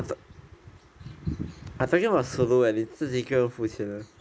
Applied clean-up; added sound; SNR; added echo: none; none; none; none.